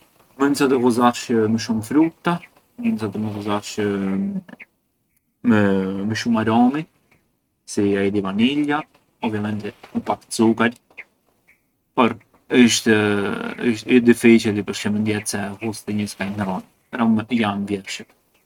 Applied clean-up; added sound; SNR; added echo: neural mask model RNNoise.